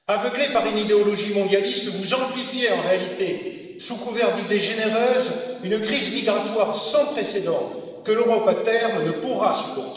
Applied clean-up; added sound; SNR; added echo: none; none; none; reverberation time 1.7 s.